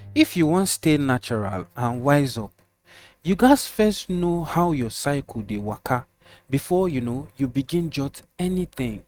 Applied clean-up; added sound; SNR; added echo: neural mask model RNNoise.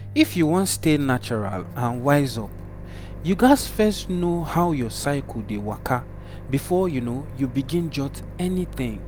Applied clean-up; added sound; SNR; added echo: none; Microwave oven; 12 dB; none.